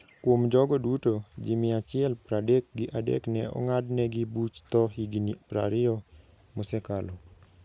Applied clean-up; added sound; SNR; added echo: none; none; none; none.